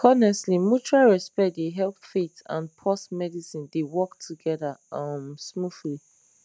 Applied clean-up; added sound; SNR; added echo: none; none; none; none.